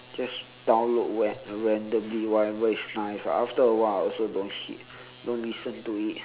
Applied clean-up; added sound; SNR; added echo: none; none; none; none.